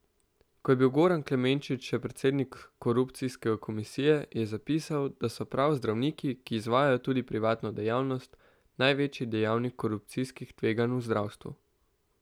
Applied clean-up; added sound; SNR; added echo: none; none; none; none.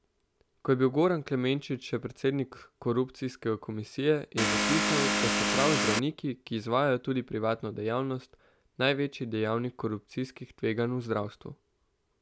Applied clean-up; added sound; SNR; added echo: none; Vehicle; -4 dB; none.